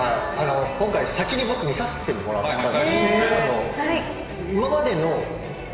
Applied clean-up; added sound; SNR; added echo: none; Wind; 19 dB; reverberation time 2.1 s.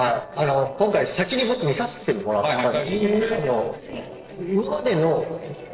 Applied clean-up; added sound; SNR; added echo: neural separator model SepFormer DNS4.